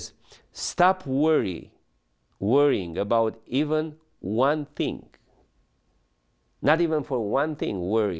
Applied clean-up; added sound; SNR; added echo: none; none; none; none.